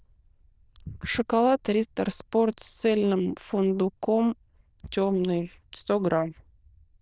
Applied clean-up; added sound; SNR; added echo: neural diffusion model UNIVERSE++.